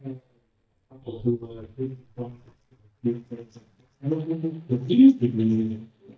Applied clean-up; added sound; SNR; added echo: neural mask model DeepFilterNet 3.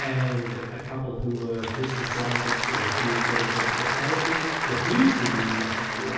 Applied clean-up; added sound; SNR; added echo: none; Applause / Crowd; 0 dB; reverberation time 1.3 s.